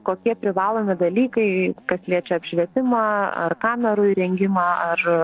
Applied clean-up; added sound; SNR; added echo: neural separator model SepFormer DNS4.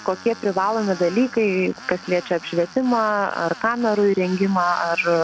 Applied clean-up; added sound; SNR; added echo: none; Tools; 18 dB; none.